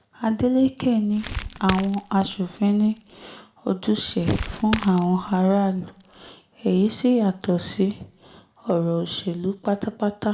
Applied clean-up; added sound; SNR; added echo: none; Crackle; 11 dB; reverberation time 0.5 s.